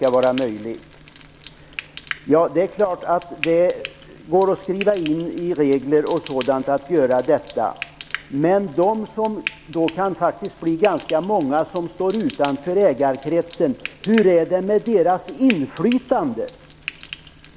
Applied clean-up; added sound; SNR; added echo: none; Frying (food); 17 dB; none.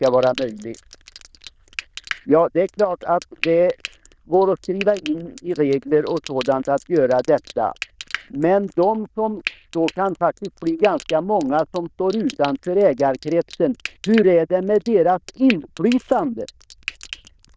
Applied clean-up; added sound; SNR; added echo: neural diffusion model UNIVERSE++.